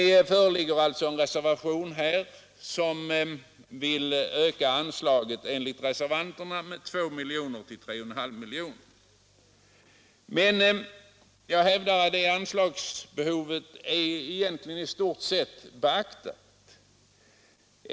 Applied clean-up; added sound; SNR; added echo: none; none; none; none.